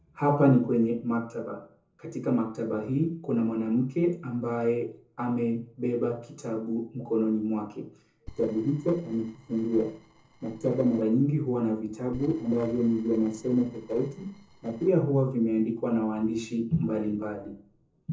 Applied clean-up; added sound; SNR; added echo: neural separator model SepFormer DNS4.